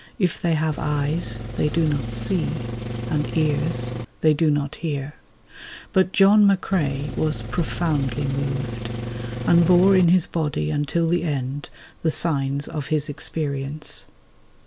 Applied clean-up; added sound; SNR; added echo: none; Engine; 7 dB; none.